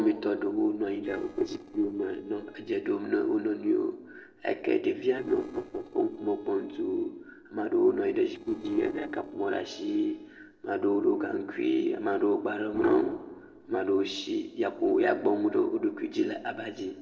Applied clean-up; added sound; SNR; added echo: neural separator model SepFormer DNS4.